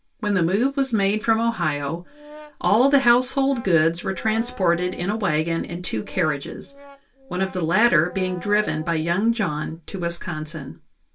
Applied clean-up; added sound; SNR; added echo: none; Brass instrument; 20 dB; reverberation time 0.2 s.